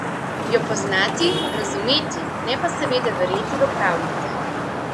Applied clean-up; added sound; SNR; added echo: none; Traffic noise, roadway noise / Vehicle horn, car horn, honking; 1 dB; none.